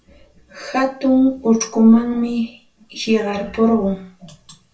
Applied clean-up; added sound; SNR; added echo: none; none; none; reverberation time 0.3 s.